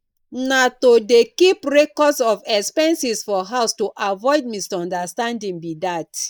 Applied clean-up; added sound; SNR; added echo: neural mask model Resemble Enhance denoiser.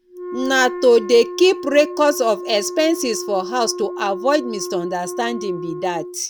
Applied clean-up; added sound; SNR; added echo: none; Wind instrument, woodwind instrument; 10 dB; none.